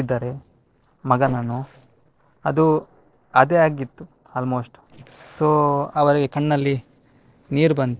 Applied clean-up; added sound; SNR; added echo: neural separator model SepFormer DNS4.